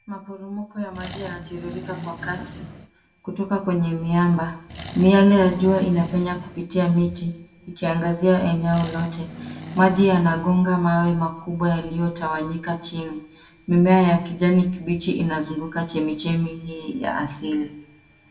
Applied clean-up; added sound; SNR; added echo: none; Accelerating, revving, vroom; 14 dB; reverberation time 0.6 s.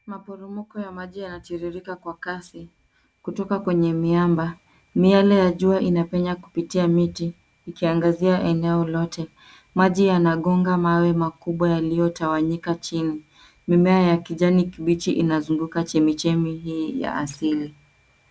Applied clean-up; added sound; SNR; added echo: none; none; none; none.